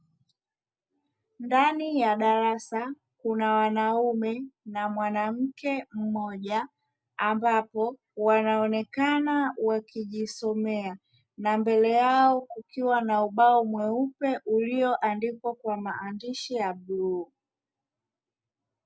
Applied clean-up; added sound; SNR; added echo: none; none; none; none.